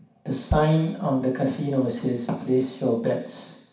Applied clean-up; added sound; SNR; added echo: none; Bass drum; 12 dB; reverberation time 0.6 s.